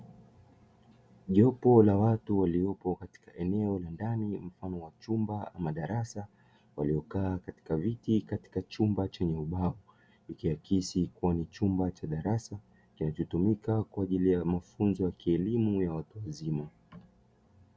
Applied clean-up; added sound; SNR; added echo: none; none; none; none.